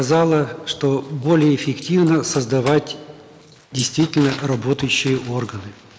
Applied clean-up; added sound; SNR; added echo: neural mask model Resemble Enhance denoiser.